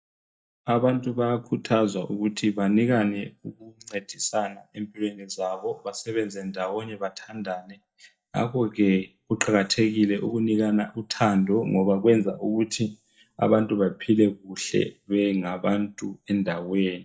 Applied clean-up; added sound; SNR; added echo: neural mask model DeepFilterNet 3.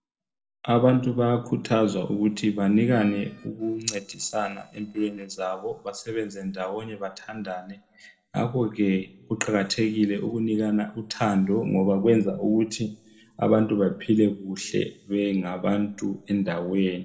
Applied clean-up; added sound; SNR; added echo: neural separator model SepFormer DNS4.